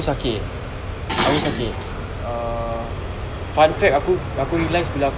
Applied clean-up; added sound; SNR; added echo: none; Dishes, pots, and pans; 7 dB; none.